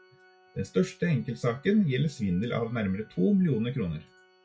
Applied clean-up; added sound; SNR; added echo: classical method log-MMSE.